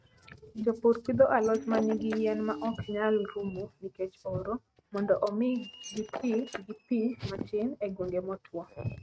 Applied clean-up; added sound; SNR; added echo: neural mask model RNNoise.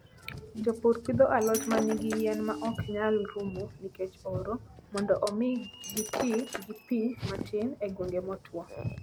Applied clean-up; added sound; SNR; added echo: none; Car + Shatter; 9 dB; none.